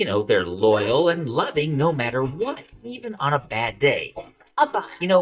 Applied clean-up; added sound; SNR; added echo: neural mask model DeepFilterNet 3.